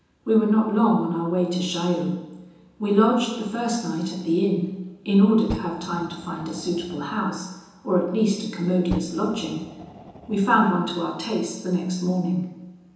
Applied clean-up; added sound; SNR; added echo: none; Fire; 17 dB; reverberation time 0.9 s.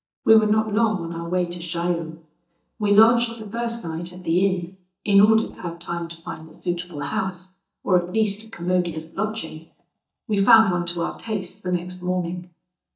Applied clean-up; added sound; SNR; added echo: neural mask model DeepFilterNet 3.